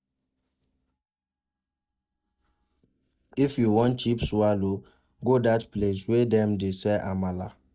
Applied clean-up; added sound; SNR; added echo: neural mask model DeepFilterNet 3.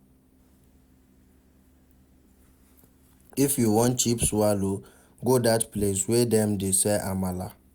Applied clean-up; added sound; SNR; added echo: none; none; none; none.